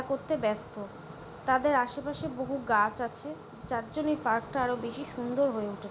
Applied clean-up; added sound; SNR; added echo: none; none; none; none.